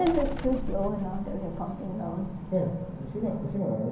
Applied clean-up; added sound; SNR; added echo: none; Bird; 7 dB; reverberation time 0.6 s.